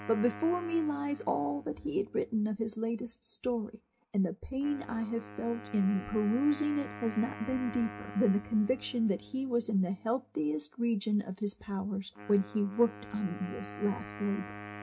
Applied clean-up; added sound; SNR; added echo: none; Wind instrument, woodwind instrument; 15 dB; reverberation time 0.3 s.